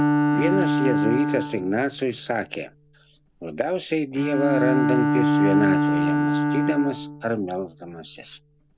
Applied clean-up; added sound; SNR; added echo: none; Bowed string instrument; -2 dB; none.